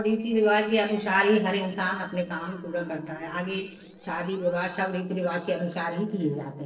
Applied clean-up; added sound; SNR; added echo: neural separator model SepFormer DNS4.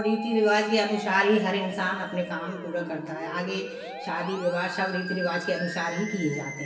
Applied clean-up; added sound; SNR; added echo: none; Musical instrument; 10 dB; reverberation time 1.0 s.